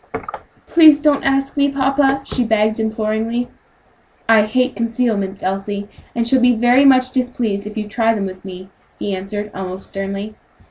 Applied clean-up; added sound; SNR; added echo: none; none; none; none.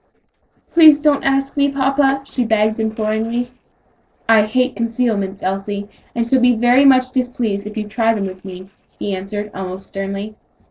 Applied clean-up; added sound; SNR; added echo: neural separator model SepFormer DNS4.